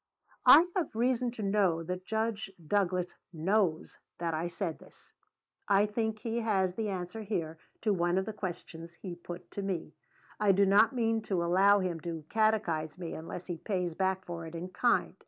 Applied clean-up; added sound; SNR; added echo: neural mask model Resemble Enhance denoiser.